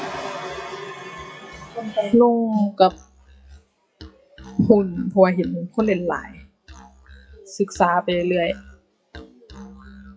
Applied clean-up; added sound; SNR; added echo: classical method WPE with log-MMSE.